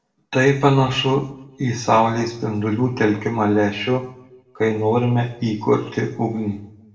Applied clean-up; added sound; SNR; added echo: none; none; none; reverberation time 0.6 s.